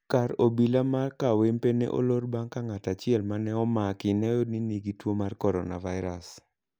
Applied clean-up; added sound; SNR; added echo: none; none; none; none.